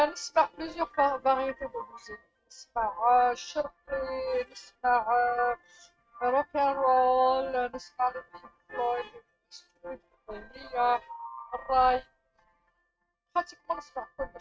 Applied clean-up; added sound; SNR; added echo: neural mask model RNNoise.